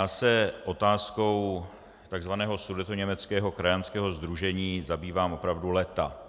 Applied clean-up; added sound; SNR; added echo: none; none; none; none.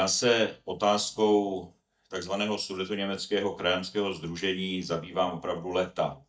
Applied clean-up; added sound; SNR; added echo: neural mask model DeepFilterNet 3.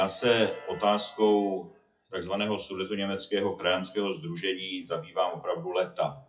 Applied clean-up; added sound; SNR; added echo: classical method WPE with log-MMSE.